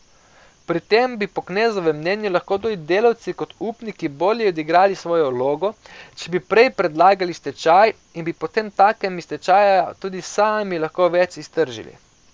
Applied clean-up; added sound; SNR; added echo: none; none; none; none.